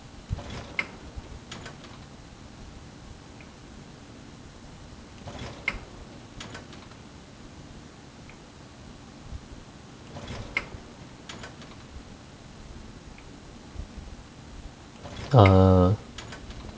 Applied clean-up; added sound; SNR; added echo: none; Sliding door / Train; 13 dB; none.